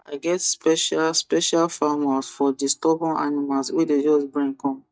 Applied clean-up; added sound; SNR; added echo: neural mask model DeepFilterNet 3.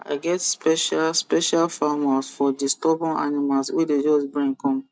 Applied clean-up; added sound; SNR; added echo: none; none; none; none.